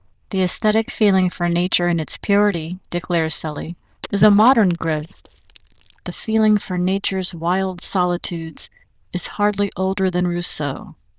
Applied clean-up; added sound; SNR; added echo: neural diffusion model UNIVERSE++.